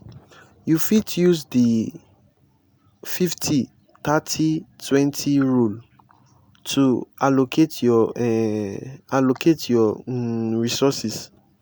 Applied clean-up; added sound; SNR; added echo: none; none; none; none.